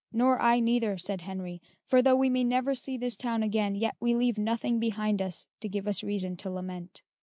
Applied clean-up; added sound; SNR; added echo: none; none; none; none.